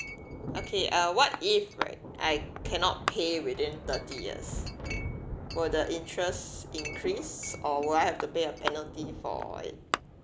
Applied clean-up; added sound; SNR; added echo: none; Chink, clink + Thunder; 7 dB; none.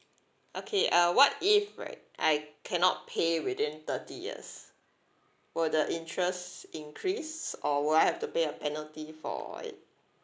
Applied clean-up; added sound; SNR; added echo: none; none; none; none.